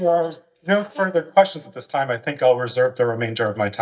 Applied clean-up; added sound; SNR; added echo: neural mask model DeepFilterNet 3.